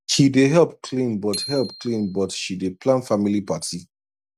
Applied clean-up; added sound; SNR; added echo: none; Bicycle bell; 17 dB; none.